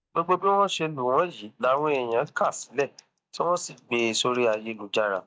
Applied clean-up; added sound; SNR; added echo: neural mask model DeepFilterNet 3.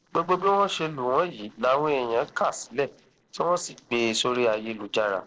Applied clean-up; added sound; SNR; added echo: neural separator model SepFormer DNS4.